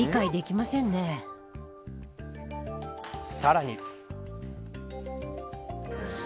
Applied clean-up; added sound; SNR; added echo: none; none; none; none.